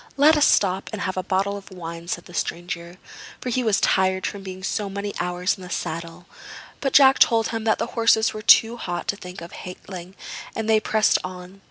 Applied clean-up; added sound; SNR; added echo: none; none; none; none.